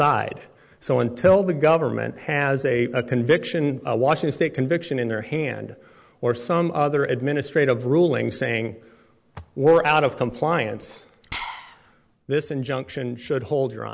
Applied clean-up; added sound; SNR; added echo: none; Liquid; 17 dB; none.